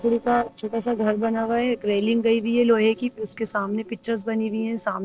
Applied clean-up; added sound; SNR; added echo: neural separator model SepFormer DNS4.